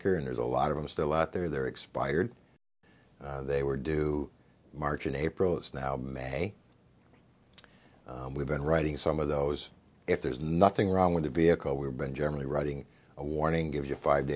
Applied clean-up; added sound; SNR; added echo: none; none; none; none.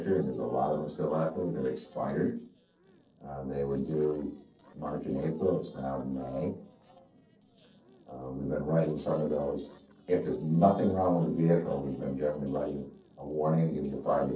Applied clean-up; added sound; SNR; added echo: neural separator model SepFormer DNS4.